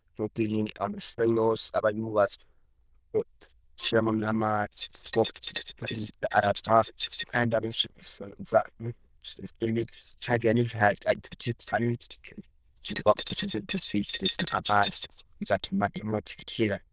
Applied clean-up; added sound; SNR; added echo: neural diffusion model UNIVERSE++.